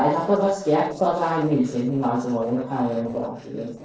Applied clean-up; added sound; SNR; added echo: neural separator model SepFormer DNS4.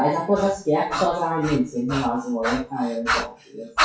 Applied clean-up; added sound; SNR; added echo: classical method WPE with log-MMSE.